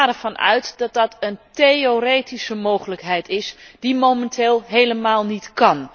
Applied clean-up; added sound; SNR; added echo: none; none; none; none.